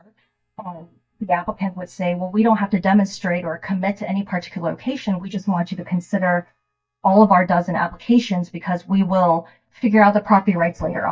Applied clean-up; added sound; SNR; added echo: neural mask model DeepFilterNet 3.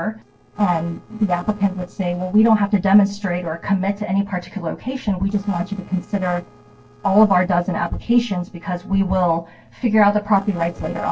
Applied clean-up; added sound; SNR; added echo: neural separator model SepFormer DNS4.